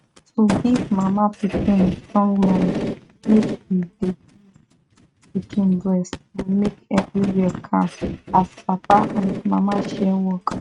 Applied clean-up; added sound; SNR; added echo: neural mask model RNNoise.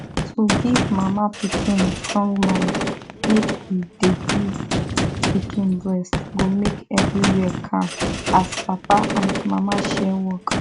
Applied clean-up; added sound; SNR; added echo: none; Gunshot, gunfire; 2 dB; none.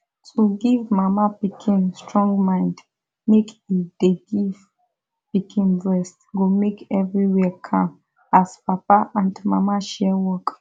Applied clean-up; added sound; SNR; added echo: none; none; none; none.